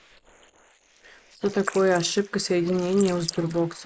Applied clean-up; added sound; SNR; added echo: neural mask model Resemble Enhance denoiser.